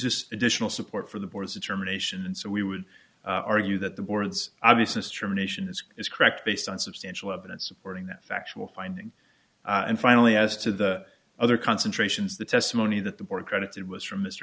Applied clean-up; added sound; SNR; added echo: none; none; none; none.